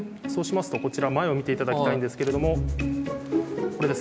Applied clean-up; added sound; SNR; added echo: none; none; none; none.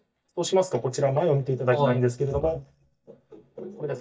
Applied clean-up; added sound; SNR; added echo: neural mask model DeepFilterNet 3.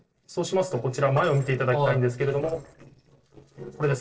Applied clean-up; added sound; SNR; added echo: neural separator model SepFormer DNS4.